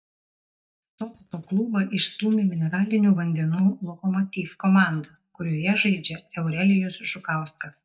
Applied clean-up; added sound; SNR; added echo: neural mask model DeepFilterNet 3.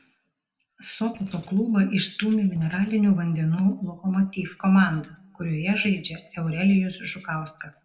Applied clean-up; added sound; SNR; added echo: neural separator model SepFormer DNS4.